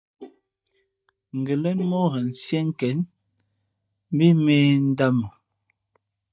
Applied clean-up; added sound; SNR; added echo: neural mask model DeepFilterNet 3.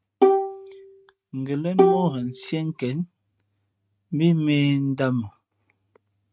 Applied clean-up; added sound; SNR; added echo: neural mask model RNNoise.